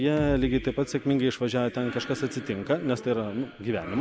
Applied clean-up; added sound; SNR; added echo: none; Bass drum; 12 dB; none.